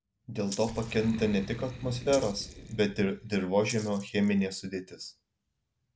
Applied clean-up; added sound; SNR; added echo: none; Boom + Rattle (instrument); 15 dB; none.